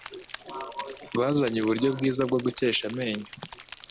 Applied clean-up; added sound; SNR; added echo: none; Rain + Typing; 17 dB; none.